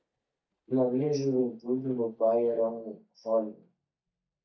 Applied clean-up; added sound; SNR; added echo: neural mask model DeepFilterNet 3.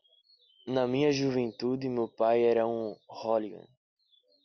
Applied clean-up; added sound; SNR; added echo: none; none; none; none.